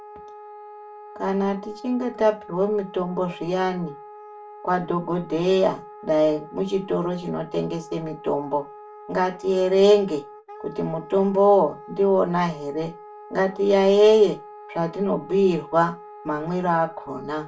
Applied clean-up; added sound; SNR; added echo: none; Wind instrument, woodwind instrument; 19 dB; reverberation time 0.2 s.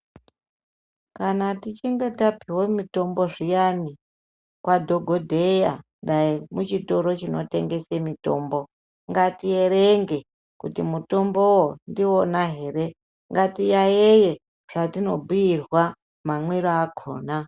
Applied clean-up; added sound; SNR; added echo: none; none; none; none.